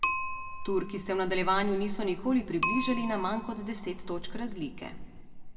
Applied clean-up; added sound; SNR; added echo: none; Bicycle; 0 dB; reverberation time 1.4 s.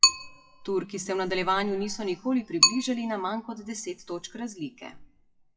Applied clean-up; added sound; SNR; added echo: classical method WPE with log-MMSE.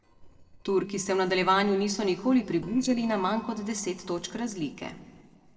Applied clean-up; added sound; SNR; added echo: neural separator model SepFormer DNS4.